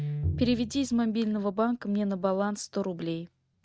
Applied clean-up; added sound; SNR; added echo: neural mask model RNNoise.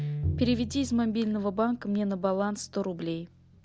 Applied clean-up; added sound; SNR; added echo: none; Bowed string instrument + Guitar; 8 dB; none.